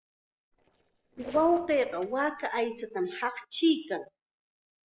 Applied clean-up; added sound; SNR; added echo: neural separator model SepFormer DNS4.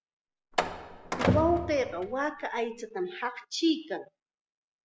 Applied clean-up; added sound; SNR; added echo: none; Slam; 1 dB; none.